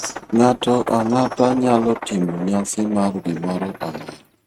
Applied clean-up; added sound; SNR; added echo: neural mask model RNNoise.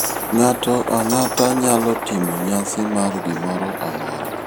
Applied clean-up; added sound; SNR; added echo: none; Chink, clink + Aircraft; 5 dB; none.